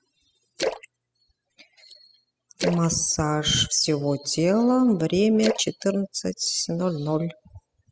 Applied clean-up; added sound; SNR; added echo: classical method spectral subtraction.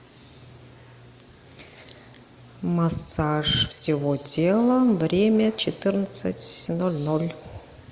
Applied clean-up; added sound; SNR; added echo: none; none; none; none.